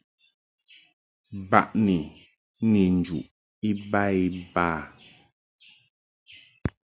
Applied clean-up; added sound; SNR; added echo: none; none; none; none.